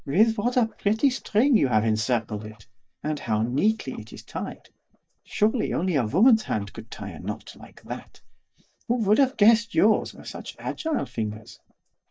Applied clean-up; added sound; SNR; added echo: neural mask model DeepFilterNet 3.